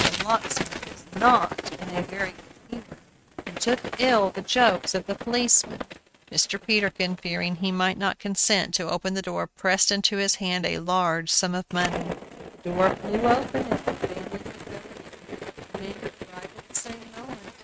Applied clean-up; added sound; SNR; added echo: neural mask model RNNoise.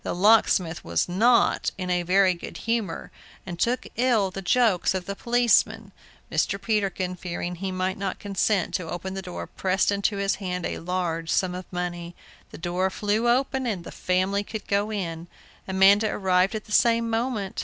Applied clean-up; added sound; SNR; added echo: none; none; none; none.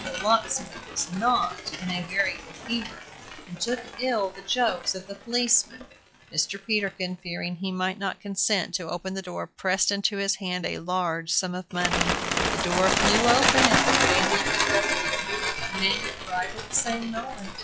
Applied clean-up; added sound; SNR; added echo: classical method log-MMSE.